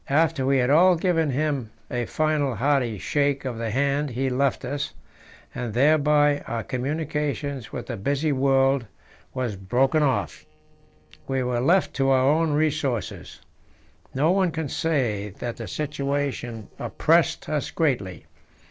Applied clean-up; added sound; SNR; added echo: neural separator model SepFormer DNS4.